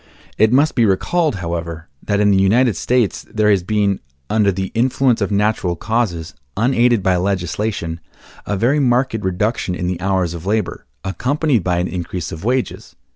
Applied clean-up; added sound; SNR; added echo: none; none; none; none.